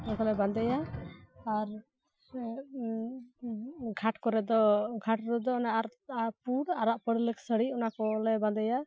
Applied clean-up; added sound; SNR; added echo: classical method Wiener filter.